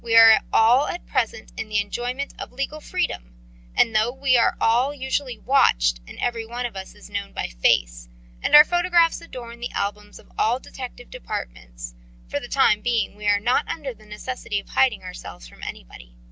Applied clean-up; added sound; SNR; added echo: none; none; none; none.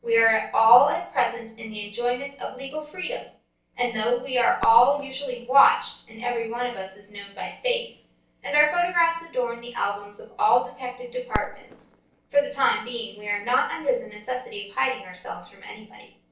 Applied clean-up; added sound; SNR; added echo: neural separator model SepFormer DNS4.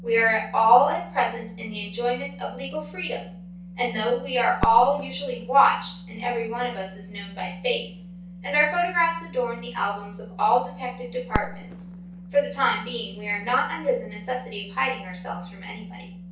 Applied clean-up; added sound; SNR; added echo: none; Fireworks; 17 dB; reverberation time 0.6 s.